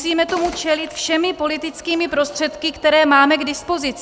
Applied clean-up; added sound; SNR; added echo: none; Gunshot, gunfire; 16 dB; none.